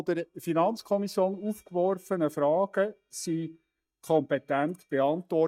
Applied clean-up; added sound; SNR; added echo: neural mask model DeepFilterNet 3.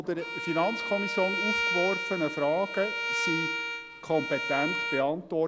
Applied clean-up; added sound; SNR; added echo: none; Bowed string instrument; 2 dB; none.